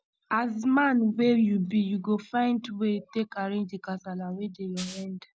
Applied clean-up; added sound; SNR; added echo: none; Rattle (instrument); 14 dB; none.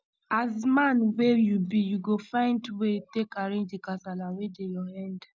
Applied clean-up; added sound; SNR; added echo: none; none; none; none.